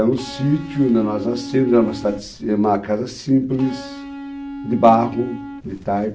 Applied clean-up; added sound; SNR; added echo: none; Electric guitar; 12 dB; none.